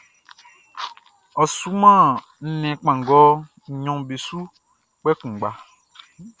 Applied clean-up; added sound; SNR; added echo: none; none; none; none.